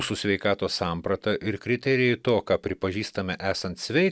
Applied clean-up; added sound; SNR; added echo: none; none; none; none.